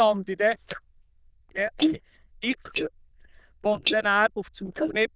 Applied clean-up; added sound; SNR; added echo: neural diffusion model UNIVERSE++.